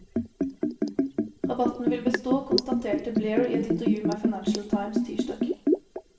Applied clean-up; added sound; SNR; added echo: none; Liquid; -4 dB; reverberation time 0.7 s.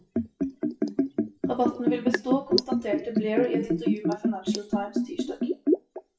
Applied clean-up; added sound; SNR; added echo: classical method WPE with log-MMSE.